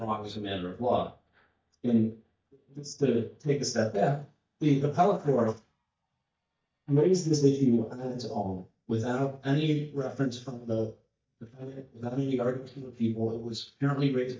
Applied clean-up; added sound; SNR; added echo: neural mask model DeepFilterNet 3.